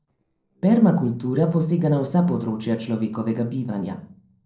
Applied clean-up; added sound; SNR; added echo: neural separator model SepFormer DNS4.